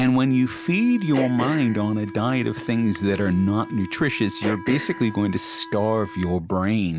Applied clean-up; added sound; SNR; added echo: none; Cough + Wind instrument, woodwind instrument; 13 dB; none.